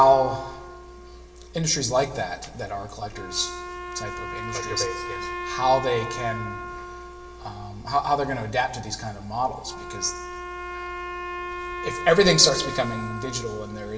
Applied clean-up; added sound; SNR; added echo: none; Wind instrument, woodwind instrument; 10 dB; reverberation time 1.2 s.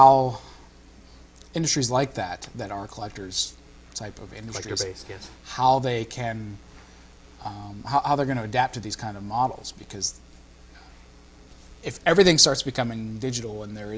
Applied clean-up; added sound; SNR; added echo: none; none; none; none.